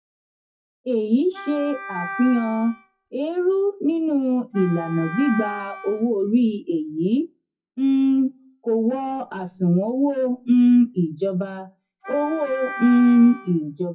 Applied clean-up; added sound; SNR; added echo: classical method WPE with log-MMSE.